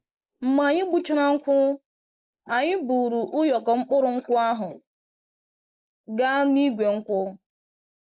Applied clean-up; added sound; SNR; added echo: neural mask model Resemble Enhance denoiser.